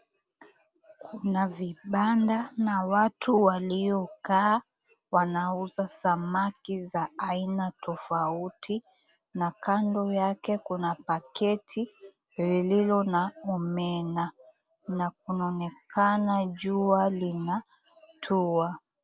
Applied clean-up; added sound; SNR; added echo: none; none; none; none.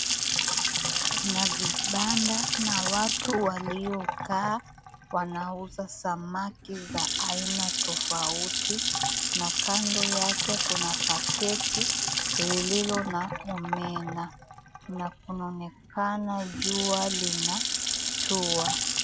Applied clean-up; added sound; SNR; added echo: none; Sink (filling or washing) / Water tap, faucet / Splash, splatter; -3 dB; none.